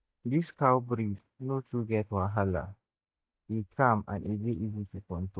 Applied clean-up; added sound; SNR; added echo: neural mask model DeepFilterNet 3.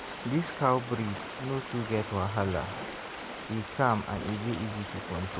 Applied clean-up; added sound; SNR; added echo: none; Stream; 8 dB; none.